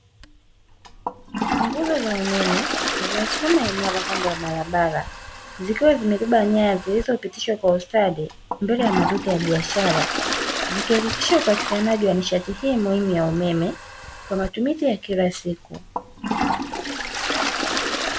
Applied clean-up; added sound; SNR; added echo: none; Toilet flush; 5 dB; none.